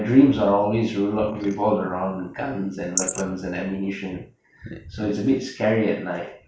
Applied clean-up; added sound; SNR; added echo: neural mask model Resemble Enhance denoiser.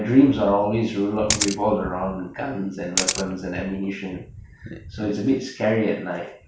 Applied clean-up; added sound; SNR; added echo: none; Camera; 5 dB; none.